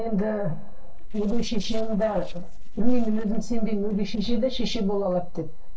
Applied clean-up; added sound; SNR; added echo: neural separator model SepFormer DNS4.